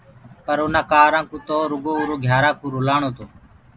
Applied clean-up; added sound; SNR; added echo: none; none; none; none.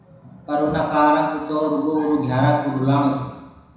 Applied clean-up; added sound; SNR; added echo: none; none; none; reverberation time 1.0 s.